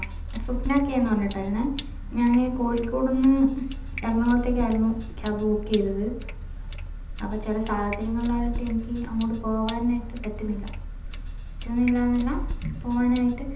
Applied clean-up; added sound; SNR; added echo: none; Sink (filling or washing); 7 dB; reverberation time 1.2 s.